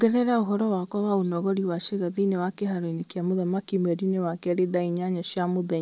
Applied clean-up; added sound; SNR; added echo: none; none; none; none.